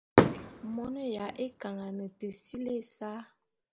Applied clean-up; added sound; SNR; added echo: none; Fireworks; -5 dB; none.